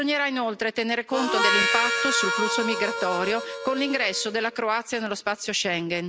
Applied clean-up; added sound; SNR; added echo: none; Harmonica; 0 dB; none.